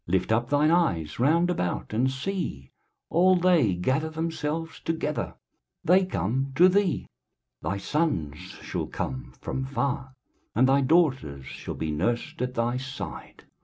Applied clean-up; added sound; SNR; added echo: none; none; none; none.